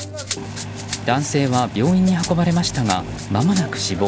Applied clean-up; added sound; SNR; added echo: none; Rattle (instrument); 15 dB; none.